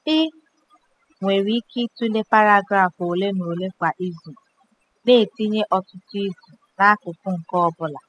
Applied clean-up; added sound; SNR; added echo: classical method spectral subtraction.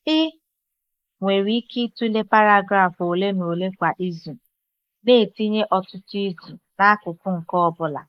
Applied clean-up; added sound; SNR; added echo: neural mask model Resemble Enhance denoiser.